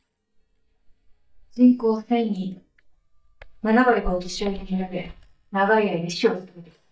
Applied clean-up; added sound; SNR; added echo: neural mask model DeepFilterNet 3.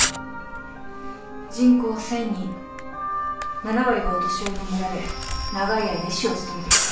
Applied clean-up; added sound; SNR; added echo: none; Camera; 5 dB; reverberation time 0.4 s.